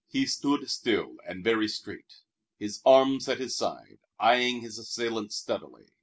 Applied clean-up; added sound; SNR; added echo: none; none; none; none.